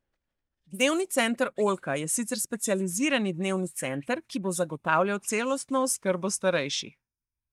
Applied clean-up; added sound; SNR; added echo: neural mask model DeepFilterNet 3.